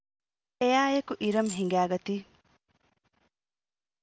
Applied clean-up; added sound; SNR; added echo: none; Coin (dropping); 15 dB; none.